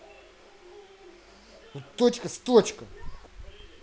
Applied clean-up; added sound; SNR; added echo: none; none; none; none.